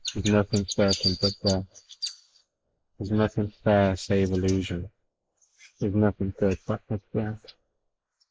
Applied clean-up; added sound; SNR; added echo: neural mask model Resemble Enhance denoiser.